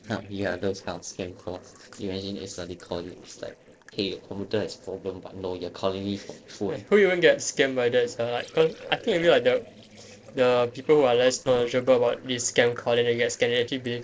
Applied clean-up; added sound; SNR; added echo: neural separator model SepFormer DNS4.